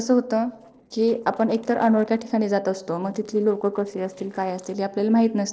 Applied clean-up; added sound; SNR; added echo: neural separator model SepFormer DNS4.